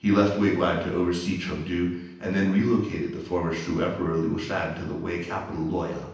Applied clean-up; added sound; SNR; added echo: none; none; none; reverberation time 0.9 s.